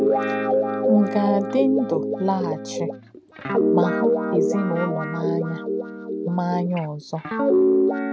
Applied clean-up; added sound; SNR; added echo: none; Guitar; -3 dB; none.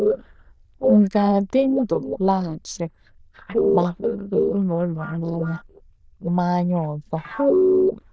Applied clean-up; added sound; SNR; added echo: neural diffusion model UNIVERSE++.